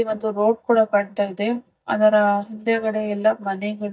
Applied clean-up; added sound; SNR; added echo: neural mask model DeepFilterNet 3.